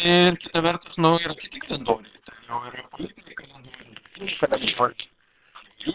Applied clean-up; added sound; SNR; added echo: neural separator model SepFormer WHAM!.